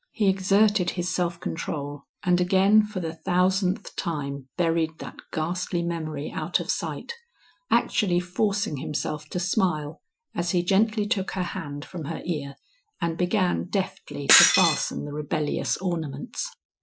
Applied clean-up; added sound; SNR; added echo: classical method Wiener filter.